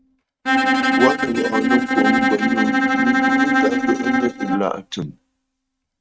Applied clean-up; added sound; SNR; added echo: neural mask model RNNoise.